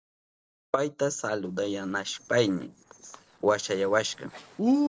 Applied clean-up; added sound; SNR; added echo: neural separator model SepFormer DNS4.